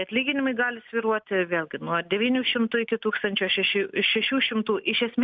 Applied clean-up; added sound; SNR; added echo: none; none; none; none.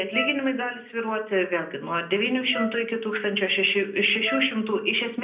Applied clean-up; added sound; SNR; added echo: none; Wind instrument, woodwind instrument; 11 dB; reverberation time 0.5 s.